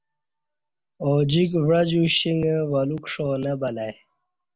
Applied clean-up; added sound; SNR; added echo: none; none; none; none.